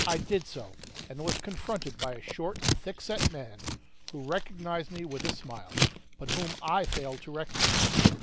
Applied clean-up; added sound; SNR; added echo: none; Scissors; -3 dB; none.